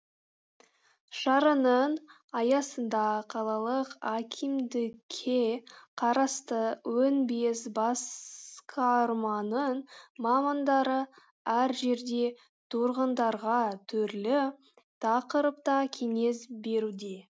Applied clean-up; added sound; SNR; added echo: none; none; none; none.